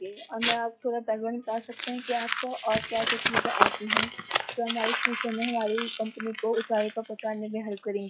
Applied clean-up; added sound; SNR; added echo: classical method log-MMSE.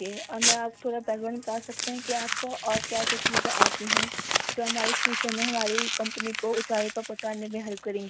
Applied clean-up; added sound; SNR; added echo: none; Crumpling, crinkling; -2 dB; none.